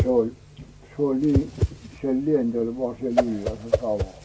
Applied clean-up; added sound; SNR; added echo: none; Whoosh, swoosh, swish; 3 dB; none.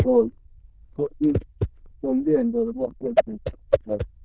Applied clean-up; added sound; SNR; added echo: neural diffusion model UNIVERSE++.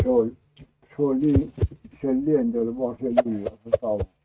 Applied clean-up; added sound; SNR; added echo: neural mask model RNNoise.